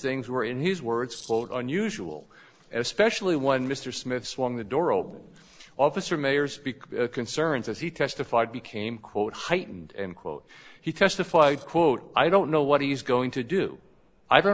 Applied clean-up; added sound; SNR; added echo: neural separator model SepFormer DNS4.